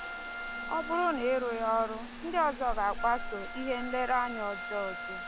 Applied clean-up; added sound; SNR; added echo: none; Wind instrument, woodwind instrument + Trickle, dribble / Bathtub (filling or washing) / Water tap, faucet; 7 dB; none.